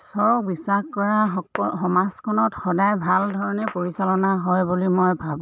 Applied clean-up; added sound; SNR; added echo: none; none; none; none.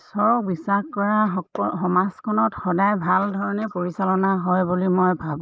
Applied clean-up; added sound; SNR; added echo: neural mask model Resemble Enhance denoiser.